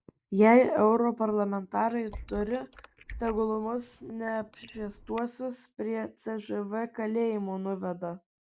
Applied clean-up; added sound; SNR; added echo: neural mask model Resemble Enhance denoiser.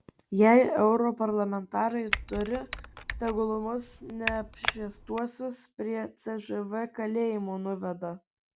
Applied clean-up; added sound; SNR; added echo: none; Typing; 8 dB; none.